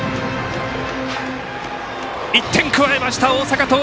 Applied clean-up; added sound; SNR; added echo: none; Skateboard; 16 dB; none.